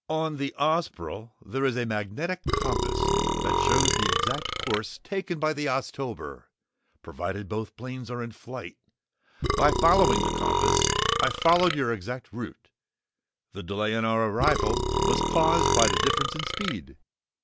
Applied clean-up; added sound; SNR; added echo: none; Burping, eructation; -3 dB; none.